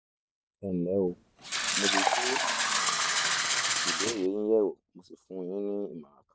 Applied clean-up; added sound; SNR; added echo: none; Fill (with liquid); -5 dB; none.